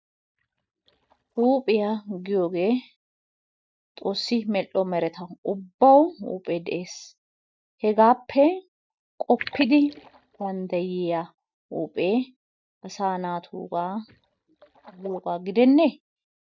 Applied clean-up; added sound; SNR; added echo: neural mask model DeepFilterNet 3.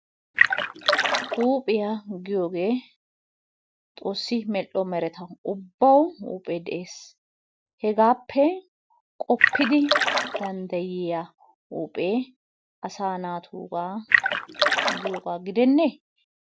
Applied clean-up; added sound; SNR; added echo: none; Splash, splatter; -3 dB; none.